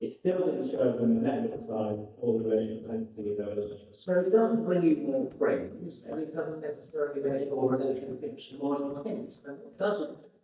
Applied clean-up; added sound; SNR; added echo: neural mask model DeepFilterNet 3.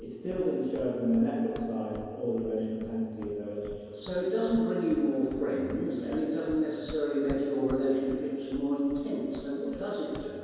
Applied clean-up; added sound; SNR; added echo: none; Run; 18 dB; reverberation time 2.2 s.